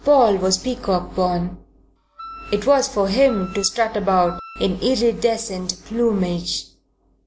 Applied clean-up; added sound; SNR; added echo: none; Wind instrument, woodwind instrument; 18 dB; none.